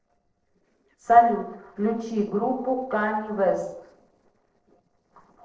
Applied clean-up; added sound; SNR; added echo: neural separator model SepFormer DNS4.